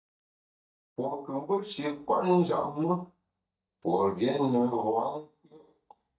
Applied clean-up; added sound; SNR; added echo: neural mask model DeepFilterNet 3.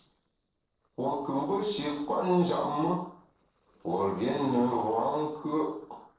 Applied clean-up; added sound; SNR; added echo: neural separator model SepFormer DNS4.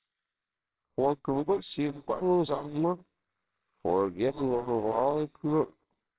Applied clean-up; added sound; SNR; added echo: neural separator model SepFormer WHAMR!.